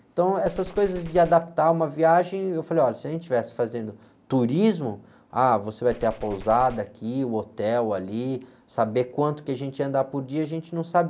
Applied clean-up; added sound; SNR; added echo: none; Gunshot, gunfire; 18 dB; none.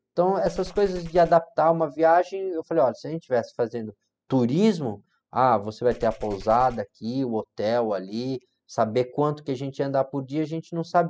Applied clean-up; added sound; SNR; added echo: classical method spectral subtraction.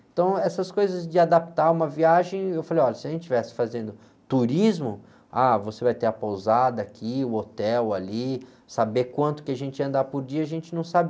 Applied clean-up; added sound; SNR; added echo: none; none; none; none.